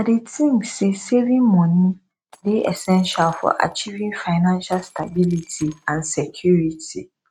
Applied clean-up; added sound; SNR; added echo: neural mask model RNNoise.